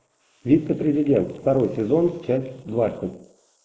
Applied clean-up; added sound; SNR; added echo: neural mask model Resemble Enhance denoiser.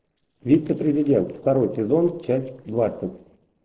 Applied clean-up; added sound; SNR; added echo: neural separator model SepFormer DNS4.